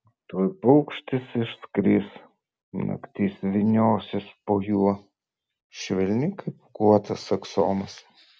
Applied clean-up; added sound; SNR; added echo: none; none; none; none.